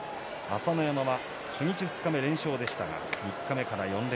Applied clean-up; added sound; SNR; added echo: none; none; none; none.